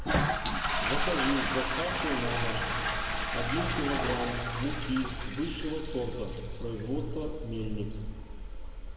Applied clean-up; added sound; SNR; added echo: none; Toilet flush; -3 dB; reverberation time 1.5 s.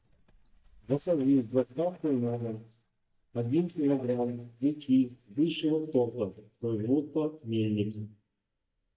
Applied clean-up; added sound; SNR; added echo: neural mask model DeepFilterNet 3.